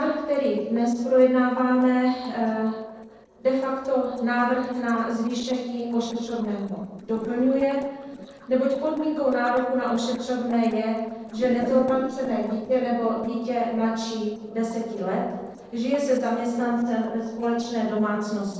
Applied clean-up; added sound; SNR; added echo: neural separator model SepFormer DNS4.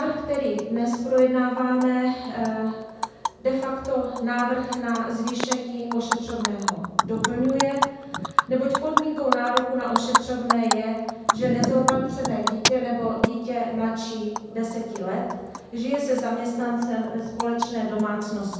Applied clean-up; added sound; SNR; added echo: none; Animal; 4 dB; reverberation time 1.1 s.